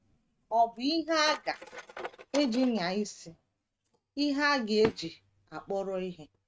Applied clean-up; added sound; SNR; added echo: neural mask model RNNoise.